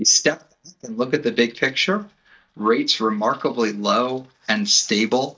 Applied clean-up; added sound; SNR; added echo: neural mask model DeepFilterNet 3.